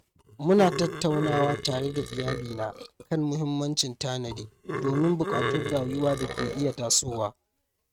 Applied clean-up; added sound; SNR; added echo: neural mask model RNNoise.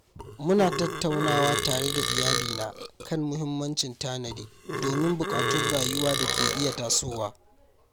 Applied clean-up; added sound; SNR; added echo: none; Burping, eructation; 2 dB; none.